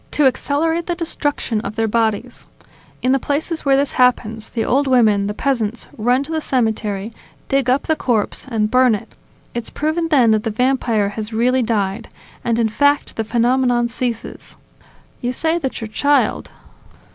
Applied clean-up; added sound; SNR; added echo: none; none; none; none.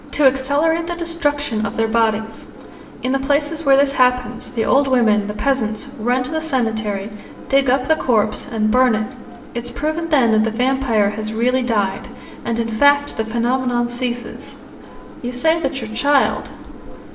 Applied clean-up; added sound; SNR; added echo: none; Engine; 17 dB; reverberation time 0.8 s.